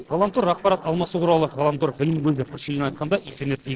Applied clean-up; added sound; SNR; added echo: neural separator model SepFormer DNS4.